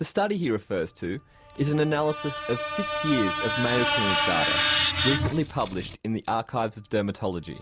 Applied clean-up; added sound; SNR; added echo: none; Screech; 2 dB; none.